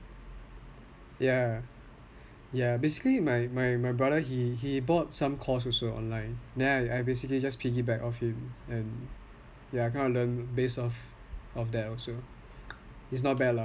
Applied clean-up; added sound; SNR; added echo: none; none; none; none.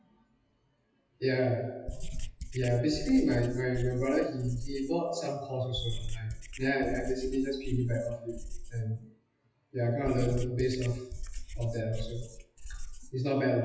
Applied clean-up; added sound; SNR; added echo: classical method WPE with log-MMSE.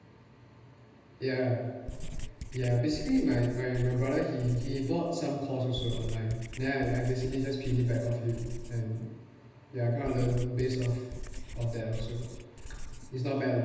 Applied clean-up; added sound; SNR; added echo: none; Writing; 8 dB; reverberation time 1.1 s.